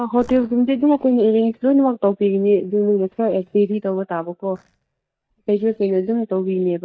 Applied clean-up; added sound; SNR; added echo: neural mask model DeepFilterNet 3.